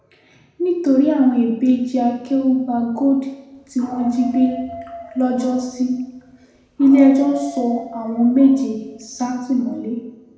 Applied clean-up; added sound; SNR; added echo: none; Dog; 17 dB; reverberation time 0.8 s.